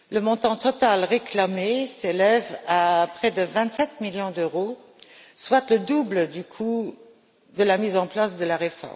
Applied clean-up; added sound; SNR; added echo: none; none; none; none.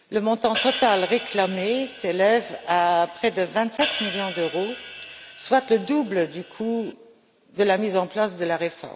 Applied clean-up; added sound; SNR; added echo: none; Hi-hat; 11 dB; none.